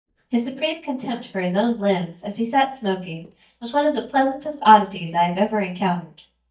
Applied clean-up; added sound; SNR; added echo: neural mask model DeepFilterNet 3.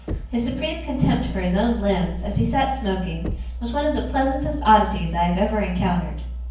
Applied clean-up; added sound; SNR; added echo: none; Knock; 16 dB; reverberation time 0.9 s.